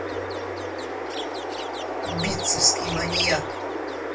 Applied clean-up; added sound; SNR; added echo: none; Chirp, tweet; 1 dB; reverberation time 0.2 s.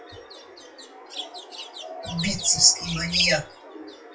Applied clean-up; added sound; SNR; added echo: classical method WPE with log-MMSE.